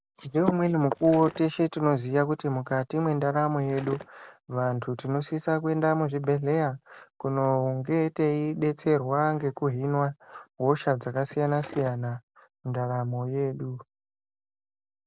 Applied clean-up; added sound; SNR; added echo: none; Skateboard; 14 dB; none.